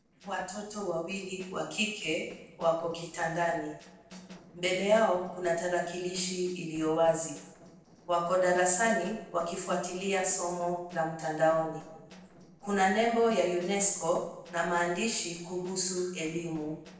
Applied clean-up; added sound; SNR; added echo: neural separator model SepFormer DNS4.